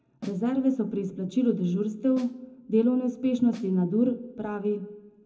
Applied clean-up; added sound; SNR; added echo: none; Snare drum; 20 dB; reverberation time 0.3 s.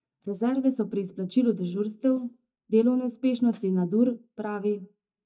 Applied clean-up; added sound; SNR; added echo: neural mask model DeepFilterNet 3.